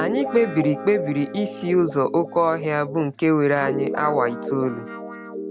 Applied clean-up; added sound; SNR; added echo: none; Guitar; 8 dB; none.